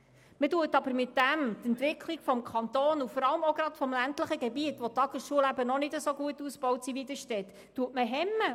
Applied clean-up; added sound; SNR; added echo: none; none; none; none.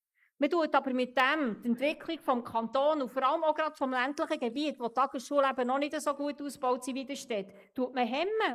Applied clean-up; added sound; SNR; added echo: neural mask model Resemble Enhance denoiser.